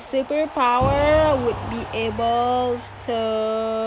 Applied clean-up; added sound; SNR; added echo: none; Drum + Cheering; 9 dB; none.